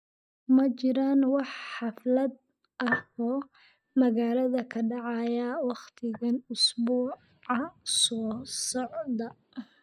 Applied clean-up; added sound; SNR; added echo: neural mask model DeepFilterNet 3.